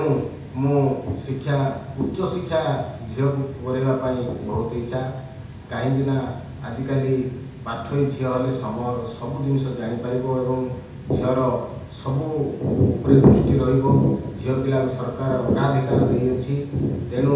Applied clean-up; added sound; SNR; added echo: none; none; none; reverberation time 0.8 s.